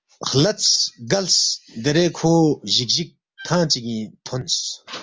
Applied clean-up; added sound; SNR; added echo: none; none; none; none.